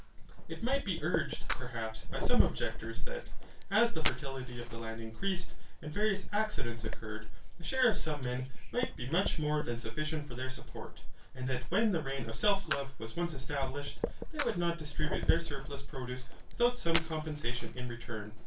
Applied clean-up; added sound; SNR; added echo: none; Fire; 11 dB; reverberation time 0.2 s.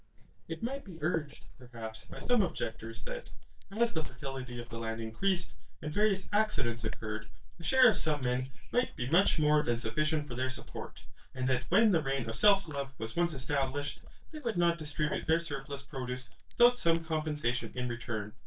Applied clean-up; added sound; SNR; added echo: neural mask model DeepFilterNet 3.